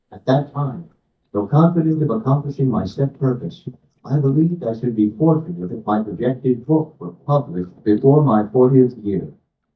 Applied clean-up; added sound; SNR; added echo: neural mask model DeepFilterNet 3.